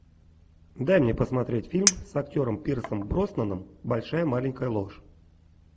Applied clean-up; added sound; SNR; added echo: none; Chink, clink; 6 dB; none.